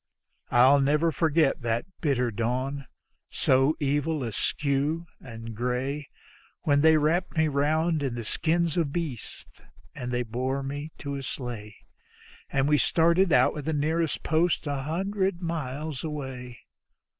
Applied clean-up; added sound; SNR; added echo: none; none; none; none.